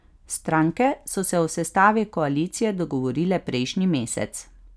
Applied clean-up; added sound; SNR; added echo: none; none; none; none.